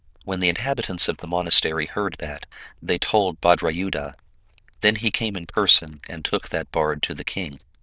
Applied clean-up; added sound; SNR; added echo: neural diffusion model UNIVERSE++.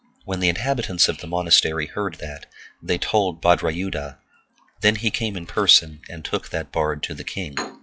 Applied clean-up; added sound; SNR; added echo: classical method log-MMSE.